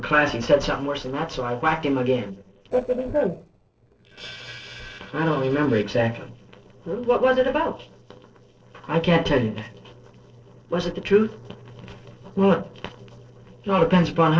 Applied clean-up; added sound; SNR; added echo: neural separator model SepFormer DNS4.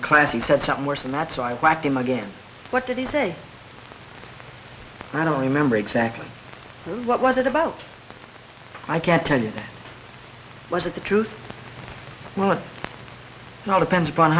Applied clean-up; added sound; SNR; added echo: none; none; none; none.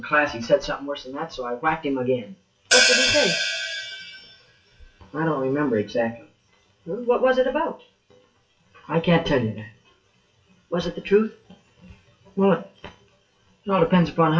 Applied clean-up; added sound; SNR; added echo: classical method WPE with log-MMSE.